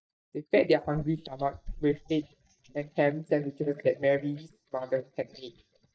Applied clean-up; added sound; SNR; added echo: neural mask model DeepFilterNet 3.